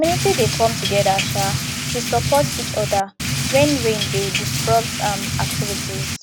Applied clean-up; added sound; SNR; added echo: none; Drip / Rain; 1 dB; none.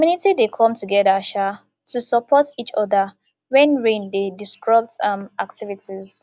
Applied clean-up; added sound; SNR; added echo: none; none; none; none.